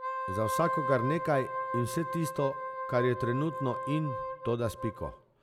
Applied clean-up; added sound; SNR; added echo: none; Wind instrument, woodwind instrument; 4 dB; none.